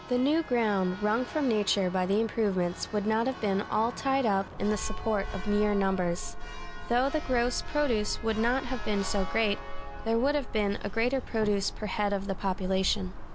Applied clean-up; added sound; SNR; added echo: none; Church bell; 7 dB; none.